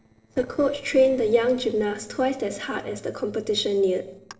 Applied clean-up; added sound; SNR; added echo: neural separator model SepFormer DNS4.